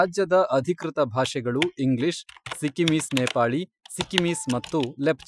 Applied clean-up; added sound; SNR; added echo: classical method Wiener filter.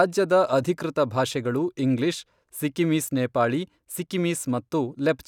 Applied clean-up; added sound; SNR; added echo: none; none; none; none.